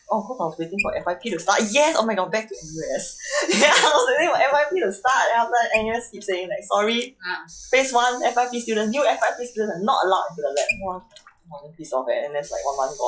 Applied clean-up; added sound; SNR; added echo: classical method log-MMSE.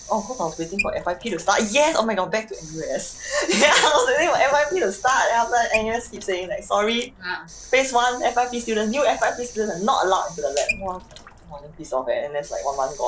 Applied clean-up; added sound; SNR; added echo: none; Sink (filling or washing) / Water tap, faucet; 15 dB; none.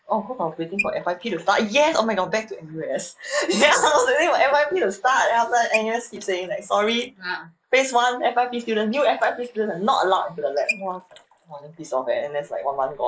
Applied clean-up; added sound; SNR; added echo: neural mask model Resemble Enhance denoiser.